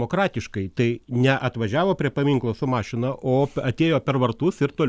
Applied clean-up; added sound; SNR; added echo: none; none; none; none.